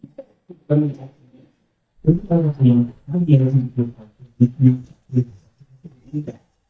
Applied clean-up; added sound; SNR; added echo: neural mask model DeepFilterNet 3.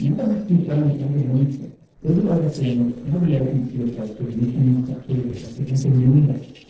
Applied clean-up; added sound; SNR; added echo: neural separator model SepFormer DNS4.